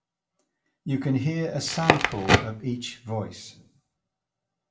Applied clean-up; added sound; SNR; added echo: none; Crackle; -4 dB; reverberation time 0.3 s.